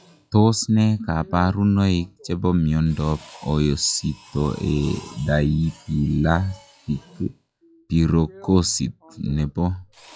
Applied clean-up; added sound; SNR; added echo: classical method log-MMSE.